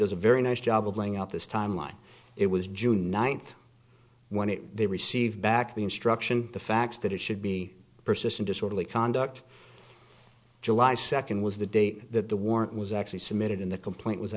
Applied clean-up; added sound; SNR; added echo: none; none; none; none.